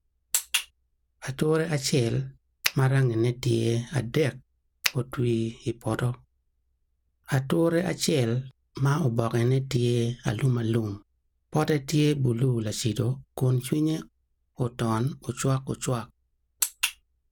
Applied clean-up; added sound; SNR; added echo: none; Finger snapping; 4 dB; none.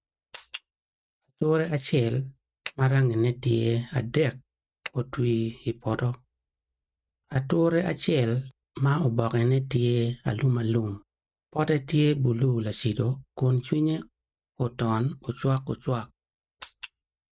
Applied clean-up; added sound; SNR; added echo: neural mask model RNNoise.